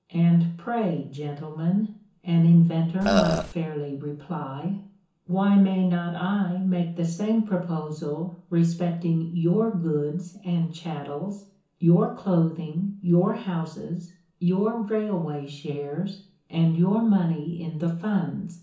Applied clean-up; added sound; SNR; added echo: none; Burping, eructation; 0 dB; reverberation time 0.7 s.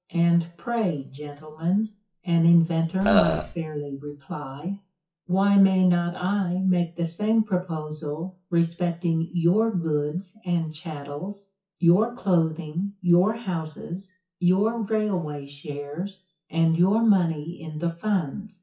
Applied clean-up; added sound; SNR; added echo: classical method WPE with log-MMSE.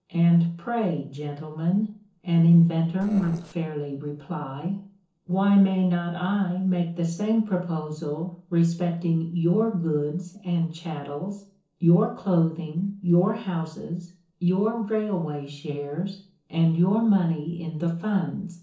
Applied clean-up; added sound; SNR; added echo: neural separator model SepFormer DNS4.